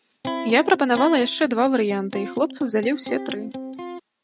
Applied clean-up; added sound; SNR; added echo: neural mask model RNNoise.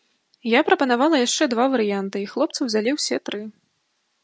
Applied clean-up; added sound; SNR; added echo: none; none; none; none.